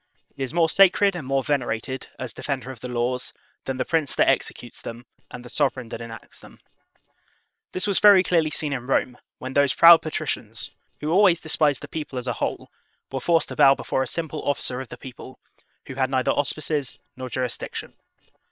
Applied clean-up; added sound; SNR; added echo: neural separator model SepFormer WHAM!.